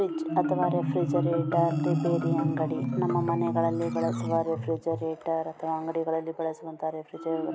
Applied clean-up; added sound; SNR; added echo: none; Marimba, xylophone; 2 dB; none.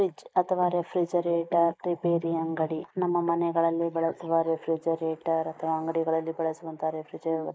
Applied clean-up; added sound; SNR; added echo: neural mask model Resemble Enhance denoiser.